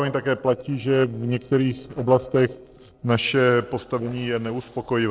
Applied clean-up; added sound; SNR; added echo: neural separator model SepFormer DNS4.